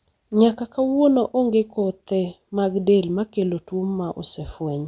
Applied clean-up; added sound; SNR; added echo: none; none; none; none.